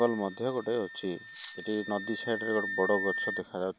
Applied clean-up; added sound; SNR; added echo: none; Wind instrument, woodwind instrument + Cutlery, silverware; 6 dB; none.